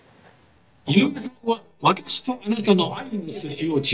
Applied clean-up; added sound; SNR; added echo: neural mask model DeepFilterNet 3.